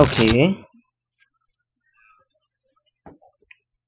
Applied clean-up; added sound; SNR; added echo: classical method spectral subtraction.